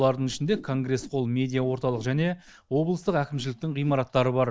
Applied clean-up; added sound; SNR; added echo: neural mask model DeepFilterNet 3.